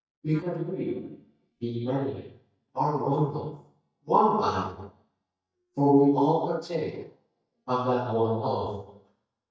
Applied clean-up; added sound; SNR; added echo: neural mask model DeepFilterNet 3.